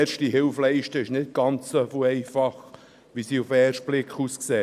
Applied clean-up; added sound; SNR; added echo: none; none; none; none.